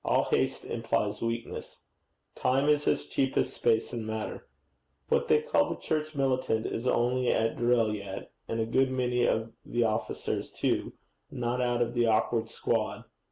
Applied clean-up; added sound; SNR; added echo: none; none; none; none.